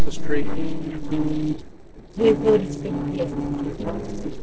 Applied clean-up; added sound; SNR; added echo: neural separator model SepFormer DNS4.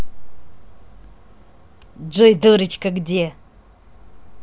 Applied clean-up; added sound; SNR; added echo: none; none; none; none.